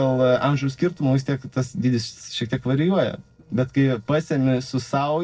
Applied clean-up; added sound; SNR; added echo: neural separator model SepFormer DNS4.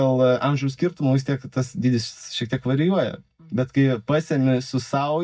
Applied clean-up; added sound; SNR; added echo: neural mask model DeepFilterNet 3.